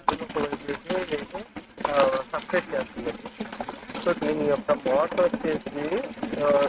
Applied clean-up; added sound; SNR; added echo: neural mask model RNNoise.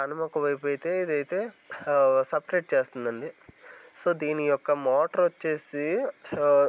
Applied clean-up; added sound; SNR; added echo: none; none; none; none.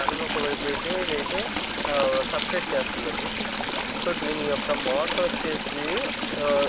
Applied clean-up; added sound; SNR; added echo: none; Stream / Trickle, dribble; 0 dB; none.